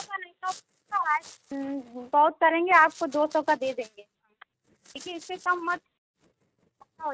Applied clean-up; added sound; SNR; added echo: neural mask model RNNoise.